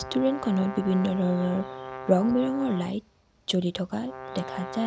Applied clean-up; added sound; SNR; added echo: none; Brass instrument; 12 dB; none.